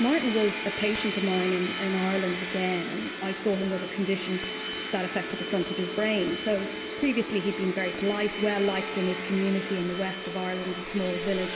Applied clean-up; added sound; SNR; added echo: none; Domestic sounds, home sounds; 6 dB; reverberation time 2.1 s.